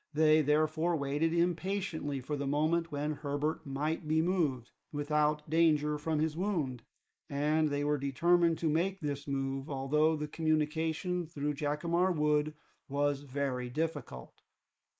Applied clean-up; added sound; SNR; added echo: neural mask model Resemble Enhance denoiser.